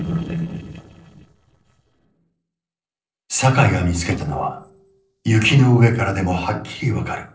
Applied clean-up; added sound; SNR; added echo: neural separator model SepFormer DNS4.